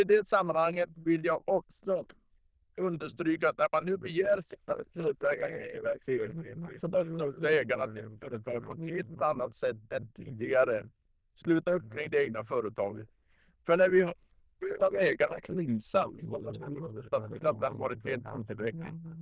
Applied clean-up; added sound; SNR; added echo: neural diffusion model UNIVERSE++.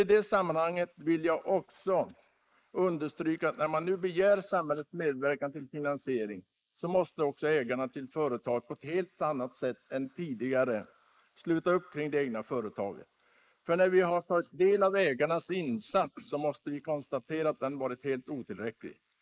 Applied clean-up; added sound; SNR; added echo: neural mask model Resemble Enhance denoiser.